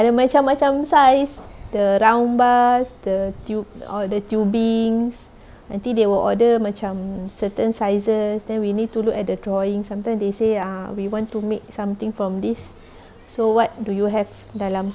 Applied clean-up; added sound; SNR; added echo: none; none; none; none.